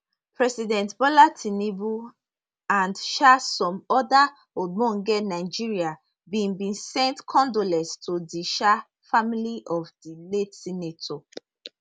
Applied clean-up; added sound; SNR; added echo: none; none; none; none.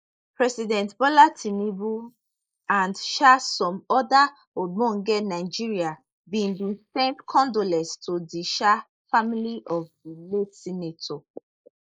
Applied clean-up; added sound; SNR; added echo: neural mask model Resemble Enhance denoiser.